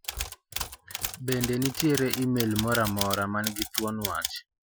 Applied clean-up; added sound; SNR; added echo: classical method Wiener filter.